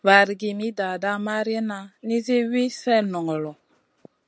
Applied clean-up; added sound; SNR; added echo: none; none; none; none.